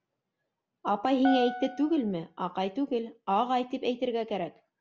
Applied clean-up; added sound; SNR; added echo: none; Piano; 7 dB; none.